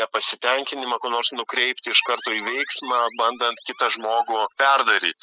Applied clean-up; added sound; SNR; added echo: classical method spectral subtraction.